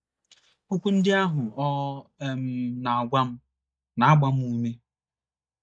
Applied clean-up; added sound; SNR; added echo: neural mask model DeepFilterNet 3.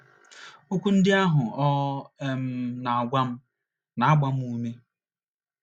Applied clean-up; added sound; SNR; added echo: none; none; none; none.